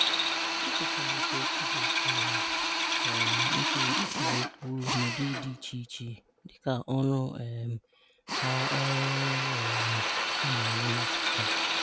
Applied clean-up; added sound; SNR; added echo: none; Drill; -4 dB; none.